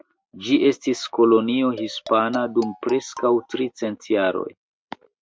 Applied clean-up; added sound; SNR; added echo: neural mask model RNNoise.